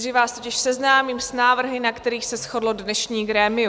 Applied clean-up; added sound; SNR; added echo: none; none; none; none.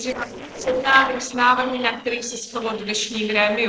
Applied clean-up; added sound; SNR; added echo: neural separator model SepFormer DNS4.